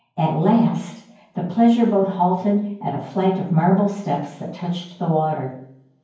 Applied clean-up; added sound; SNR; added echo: none; none; none; reverberation time 0.9 s.